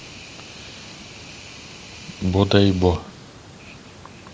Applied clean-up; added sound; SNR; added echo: none; none; none; none.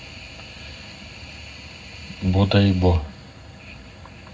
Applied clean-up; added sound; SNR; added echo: none; none; none; reverberation time 0.3 s.